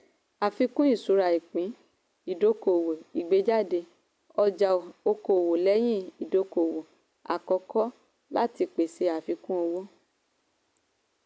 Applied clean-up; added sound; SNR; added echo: none; none; none; none.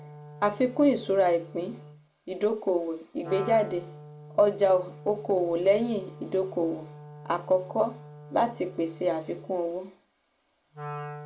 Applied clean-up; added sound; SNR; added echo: none; Wind instrument, woodwind instrument; 16 dB; reverberation time 0.2 s.